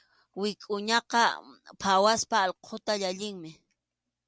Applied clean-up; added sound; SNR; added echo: none; none; none; none.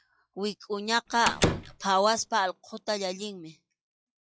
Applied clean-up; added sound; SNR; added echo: classical method log-MMSE.